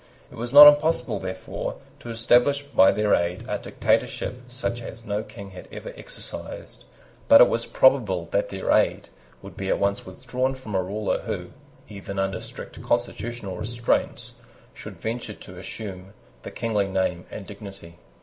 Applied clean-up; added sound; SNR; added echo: none; Tap; 18 dB; none.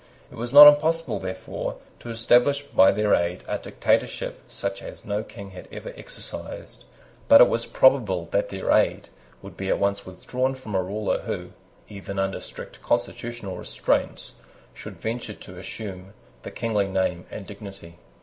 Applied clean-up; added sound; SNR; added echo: none; none; none; none.